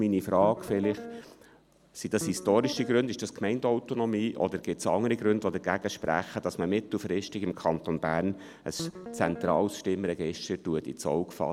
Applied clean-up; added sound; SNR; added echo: none; Guitar; 11 dB; none.